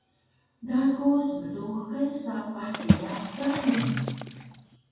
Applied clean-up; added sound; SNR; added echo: none; Water / Splash, splatter; 1 dB; reverberation time 1.3 s.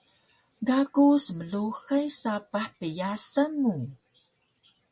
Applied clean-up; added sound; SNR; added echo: none; none; none; none.